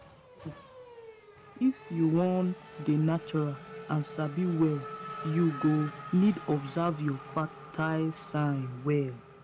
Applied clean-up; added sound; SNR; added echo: none; Race car, auto racing / Accelerating, revving, vroom; 15 dB; none.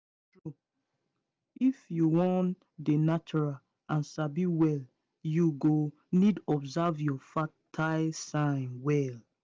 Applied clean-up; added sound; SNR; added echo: none; none; none; none.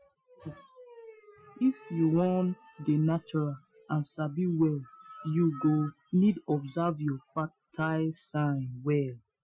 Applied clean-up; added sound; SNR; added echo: classical method Wiener filter.